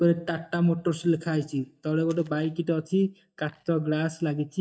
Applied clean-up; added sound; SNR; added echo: neural mask model DeepFilterNet 3.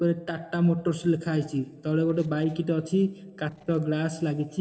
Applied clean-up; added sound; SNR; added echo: neural separator model SepFormer DNS4.